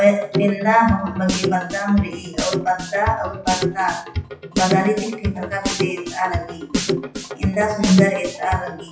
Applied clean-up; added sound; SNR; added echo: classical method WPE with log-MMSE.